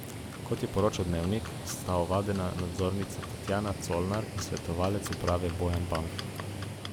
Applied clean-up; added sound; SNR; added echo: none; Livestock, farm animals, working animals; 6 dB; none.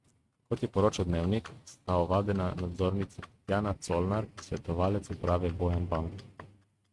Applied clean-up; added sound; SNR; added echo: neural mask model RNNoise.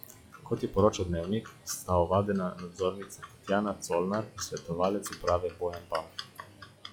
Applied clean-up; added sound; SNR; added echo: classical method log-MMSE.